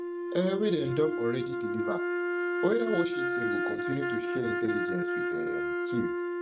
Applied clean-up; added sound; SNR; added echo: neural mask model RNNoise.